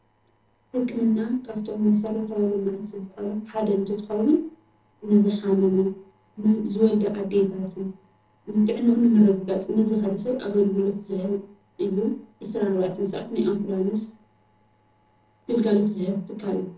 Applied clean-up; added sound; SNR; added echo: neural separator model SepFormer DNS4.